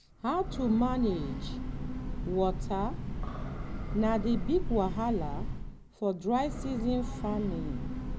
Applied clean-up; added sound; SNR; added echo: none; Train / Breathing; 3 dB; none.